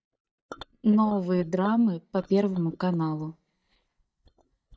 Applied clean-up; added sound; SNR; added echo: neural mask model DeepFilterNet 3.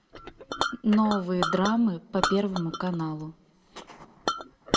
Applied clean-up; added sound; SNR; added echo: none; Chink, clink; 5 dB; reverberation time 0.6 s.